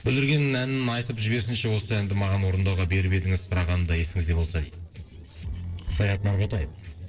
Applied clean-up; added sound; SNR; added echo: neural separator model SepFormer DNS4.